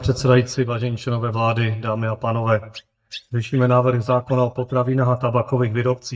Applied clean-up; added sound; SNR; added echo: neural mask model DeepFilterNet 3.